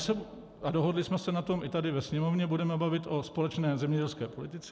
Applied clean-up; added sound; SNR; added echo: none; none; none; none.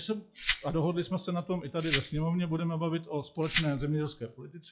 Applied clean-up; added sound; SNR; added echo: classical method log-MMSE.